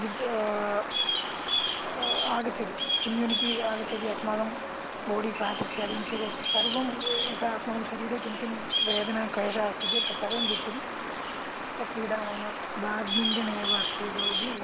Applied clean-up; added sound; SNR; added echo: none; Bird vocalization, bird call, bird song; -1 dB; none.